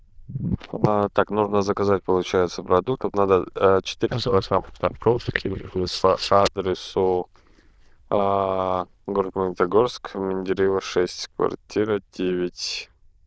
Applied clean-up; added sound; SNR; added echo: neural diffusion model UNIVERSE++.